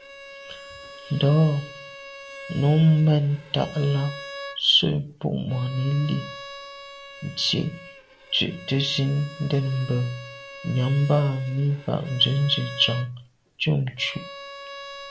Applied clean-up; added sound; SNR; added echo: none; Bowed string instrument; 16 dB; none.